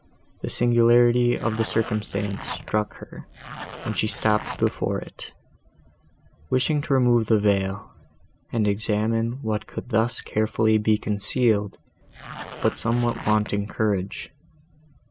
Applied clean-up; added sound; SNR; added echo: none; Zipper (clothing); 13 dB; none.